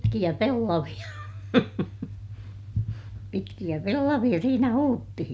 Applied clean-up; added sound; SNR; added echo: none; none; none; none.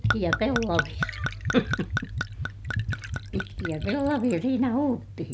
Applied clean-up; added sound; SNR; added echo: none; Gurgling / Chink, clink / Liquid; 3 dB; none.